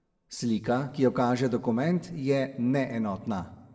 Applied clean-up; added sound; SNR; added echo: none; none; none; reverberation time 0.9 s.